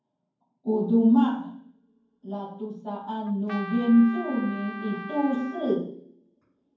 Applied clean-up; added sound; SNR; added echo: none; Trumpet; 14 dB; reverberation time 0.9 s.